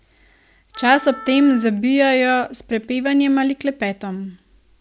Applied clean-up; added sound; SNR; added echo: none; Wind instrument, woodwind instrument; 19 dB; none.